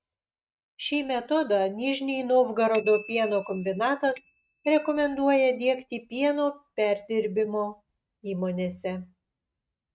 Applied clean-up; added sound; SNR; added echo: neural mask model RNNoise.